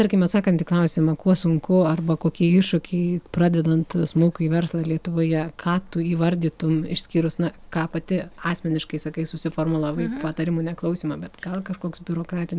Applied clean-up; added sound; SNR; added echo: none; none; none; none.